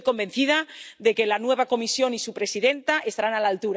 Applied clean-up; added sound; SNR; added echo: none; none; none; none.